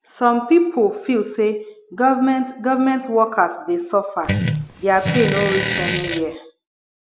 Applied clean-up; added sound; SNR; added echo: none; Fart; 1 dB; none.